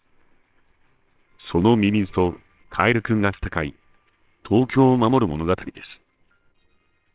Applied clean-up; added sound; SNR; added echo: neural separator model SepFormer WHAMR!.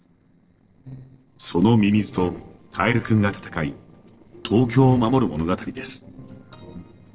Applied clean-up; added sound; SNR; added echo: neural separator model SepFormer DNS4.